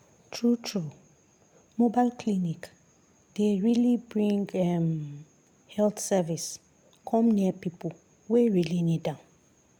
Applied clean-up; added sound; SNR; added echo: none; none; none; none.